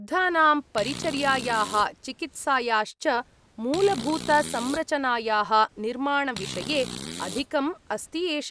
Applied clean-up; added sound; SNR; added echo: none; Fart; 13 dB; none.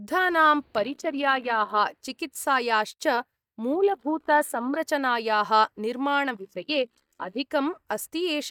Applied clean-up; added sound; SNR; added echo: neural mask model DeepFilterNet 3.